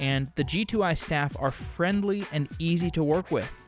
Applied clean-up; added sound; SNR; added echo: none; Scratching (performance technique); 15 dB; none.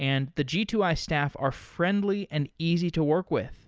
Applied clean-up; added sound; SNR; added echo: none; none; none; none.